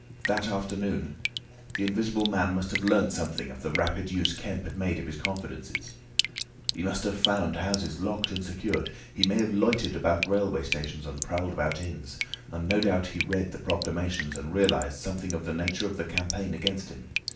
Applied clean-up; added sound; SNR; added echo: none; Drip; 7 dB; reverberation time 0.4 s.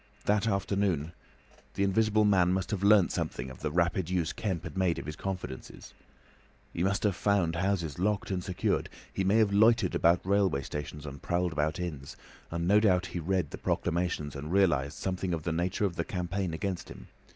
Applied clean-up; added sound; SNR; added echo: none; none; none; none.